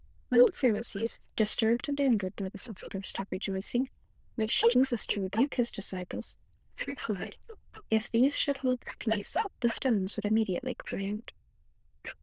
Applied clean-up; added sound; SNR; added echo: neural diffusion model UNIVERSE++.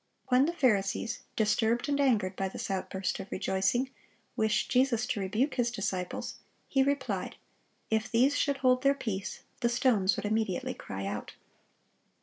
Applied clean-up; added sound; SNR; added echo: none; none; none; none.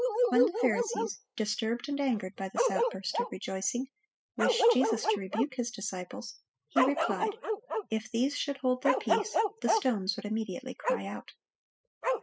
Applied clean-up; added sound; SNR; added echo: classical method spectral subtraction.